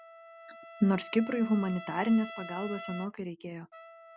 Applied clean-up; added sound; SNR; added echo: none; Trumpet; 14 dB; none.